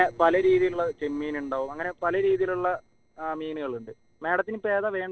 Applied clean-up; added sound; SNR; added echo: neural separator model SepFormer DNS4.